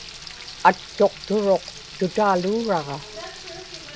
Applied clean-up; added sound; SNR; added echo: none; Frying (food); 14 dB; none.